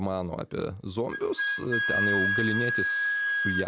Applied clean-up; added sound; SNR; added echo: none; Wind instrument, woodwind instrument; -2 dB; none.